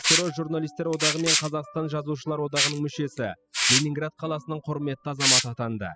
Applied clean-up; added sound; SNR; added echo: classical method spectral subtraction.